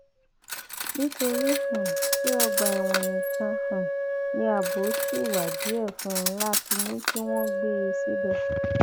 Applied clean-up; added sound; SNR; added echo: none; Cutlery, silverware + Wind instrument, woodwind instrument; -3 dB; none.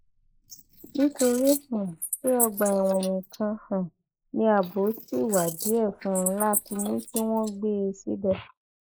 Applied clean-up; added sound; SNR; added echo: neural mask model Resemble Enhance denoiser.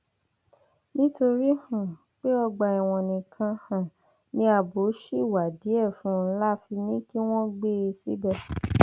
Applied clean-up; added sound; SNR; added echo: none; none; none; none.